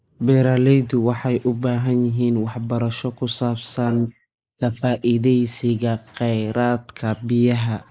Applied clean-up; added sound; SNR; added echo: neural mask model Resemble Enhance denoiser.